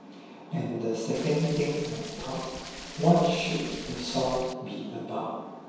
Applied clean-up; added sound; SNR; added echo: none; Stream; 13 dB; reverberation time 1.2 s.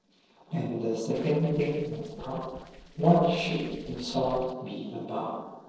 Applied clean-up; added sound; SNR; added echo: neural separator model SepFormer DNS4.